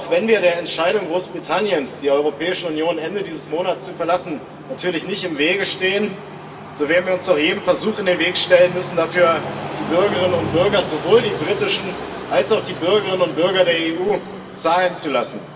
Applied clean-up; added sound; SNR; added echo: none; Train; 12 dB; reverberation time 1.7 s.